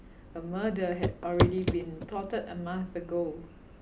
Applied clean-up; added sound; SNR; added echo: none; Walk, footsteps / Run / Wood; -4 dB; none.